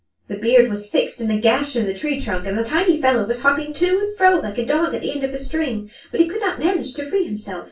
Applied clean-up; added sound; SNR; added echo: none; none; none; reverberation time 0.2 s.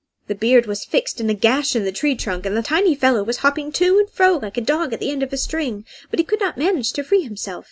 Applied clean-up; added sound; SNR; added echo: none; none; none; none.